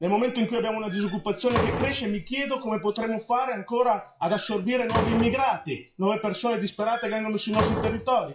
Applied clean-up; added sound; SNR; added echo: classical method WPE with log-MMSE.